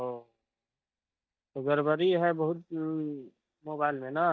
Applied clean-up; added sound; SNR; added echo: neural mask model DeepFilterNet 3.